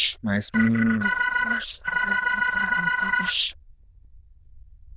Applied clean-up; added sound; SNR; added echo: neural diffusion model UNIVERSE++.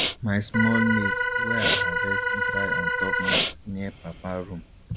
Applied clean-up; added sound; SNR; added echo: none; Organ + Respiratory sounds; -3 dB; none.